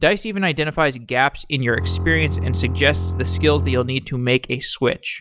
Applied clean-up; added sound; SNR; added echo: none; Bowed string instrument; 3 dB; none.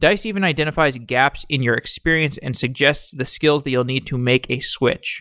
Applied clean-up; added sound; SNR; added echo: none; none; none; none.